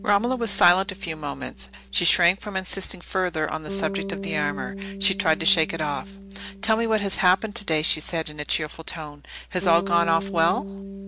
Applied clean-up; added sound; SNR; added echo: none; Bass guitar; 12 dB; none.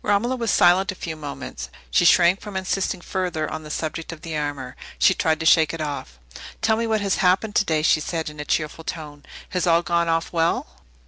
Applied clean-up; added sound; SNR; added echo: none; none; none; none.